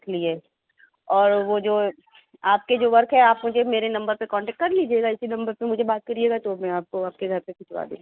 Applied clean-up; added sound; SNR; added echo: none; none; none; none.